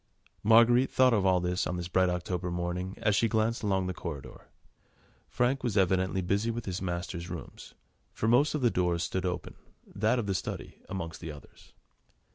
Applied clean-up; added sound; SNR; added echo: none; none; none; none.